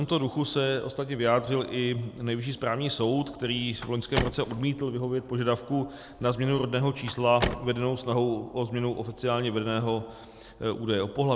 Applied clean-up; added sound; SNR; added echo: none; Car; 11 dB; none.